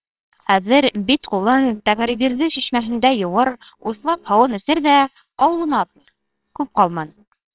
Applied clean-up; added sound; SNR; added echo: neural separator model SepFormer WHAMR!.